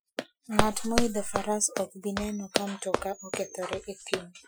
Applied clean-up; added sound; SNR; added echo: classical method Wiener filter.